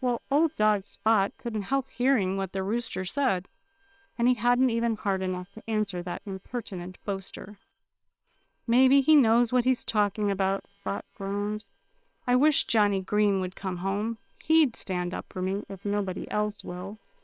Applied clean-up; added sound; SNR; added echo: neural separator model SepFormer WHAM!.